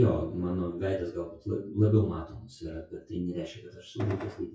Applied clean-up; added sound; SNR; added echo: classical method WPE with log-MMSE.